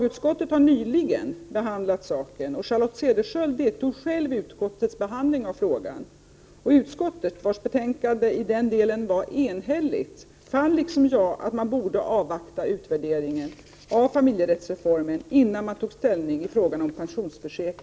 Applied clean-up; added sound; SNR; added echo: none; none; none; none.